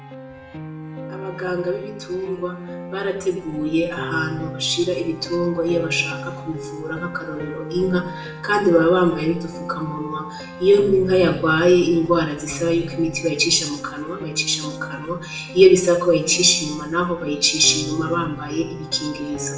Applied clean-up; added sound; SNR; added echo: none; Piano; 13 dB; reverberation time 0.6 s.